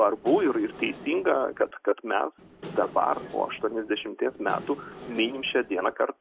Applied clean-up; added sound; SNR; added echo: none; Engine / Mechanisms; 16 dB; none.